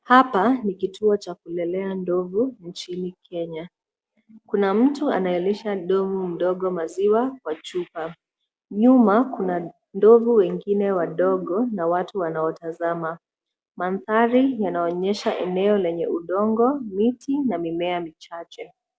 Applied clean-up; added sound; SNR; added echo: none; none; none; none.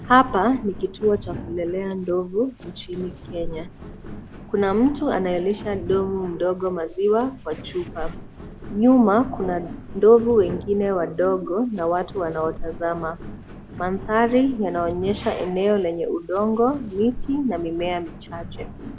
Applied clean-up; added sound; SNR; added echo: none; Walk, footsteps; 13 dB; none.